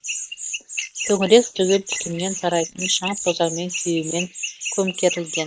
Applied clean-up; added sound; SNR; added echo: neural mask model Resemble Enhance denoiser.